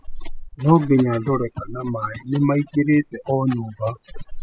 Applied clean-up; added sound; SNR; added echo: classical method spectral subtraction.